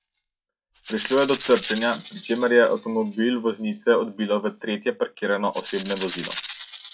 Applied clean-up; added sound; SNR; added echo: classical method log-MMSE.